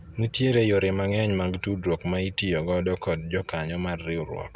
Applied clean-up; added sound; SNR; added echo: none; none; none; none.